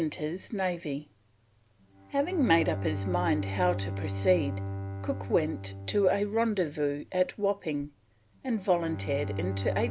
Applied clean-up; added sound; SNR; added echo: none; Bowed string instrument; 7 dB; none.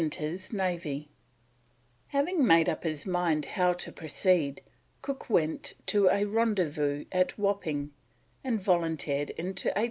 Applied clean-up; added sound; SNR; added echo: none; none; none; none.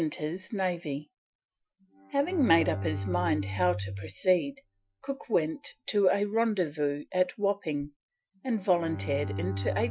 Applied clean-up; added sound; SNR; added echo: classical method Wiener filter.